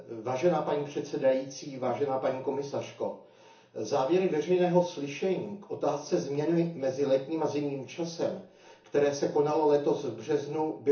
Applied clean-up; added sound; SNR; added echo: none; none; none; reverberation time 0.7 s.